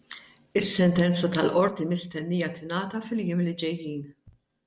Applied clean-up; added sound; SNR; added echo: none; none; none; none.